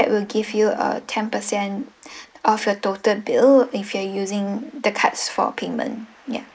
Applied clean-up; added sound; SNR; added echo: neural mask model Resemble Enhance denoiser.